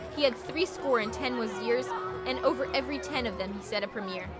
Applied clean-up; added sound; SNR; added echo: none; Wind instrument, woodwind instrument + Crowd; 6 dB; none.